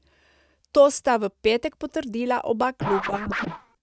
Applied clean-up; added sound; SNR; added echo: neural mask model RNNoise.